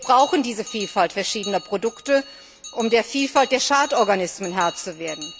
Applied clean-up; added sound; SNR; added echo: none; Bell; 16 dB; none.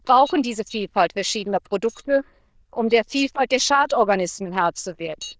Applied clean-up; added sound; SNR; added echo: neural diffusion model UNIVERSE++.